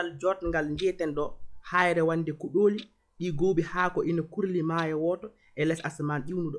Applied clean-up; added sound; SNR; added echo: classical method log-MMSE.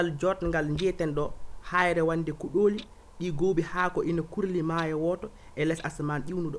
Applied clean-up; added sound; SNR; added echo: none; Clock; 17 dB; none.